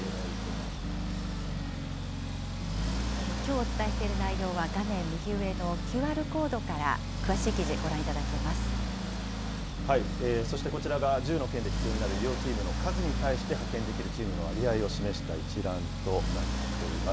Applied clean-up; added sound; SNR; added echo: none; Accelerating, revving, vroom; -2 dB; none.